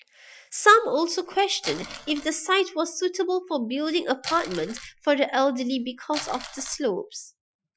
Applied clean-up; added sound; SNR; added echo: classical method Wiener filter.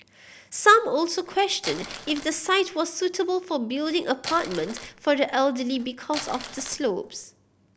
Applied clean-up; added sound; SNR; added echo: none; Crumpling, crinkling; 14 dB; none.